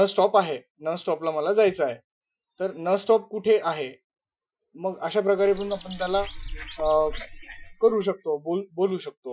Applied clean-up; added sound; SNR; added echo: classical method Wiener filter.